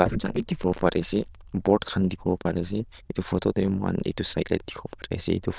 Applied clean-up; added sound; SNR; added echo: neural diffusion model UNIVERSE++.